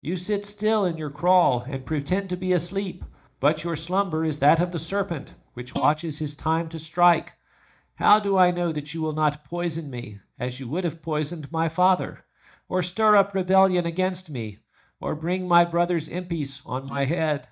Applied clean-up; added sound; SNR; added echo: neural mask model DeepFilterNet 3.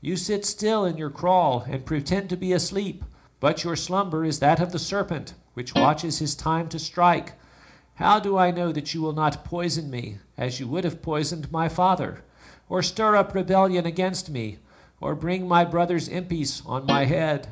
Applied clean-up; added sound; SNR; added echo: none; Guitar; 1 dB; reverberation time 0.4 s.